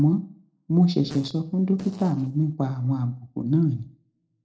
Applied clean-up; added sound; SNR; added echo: neural separator model SepFormer DNS4.